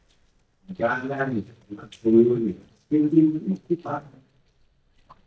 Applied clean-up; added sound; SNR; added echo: neural mask model DeepFilterNet 3.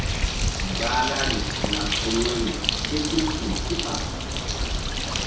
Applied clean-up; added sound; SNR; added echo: none; Bird; -3 dB; reverberation time 0.7 s.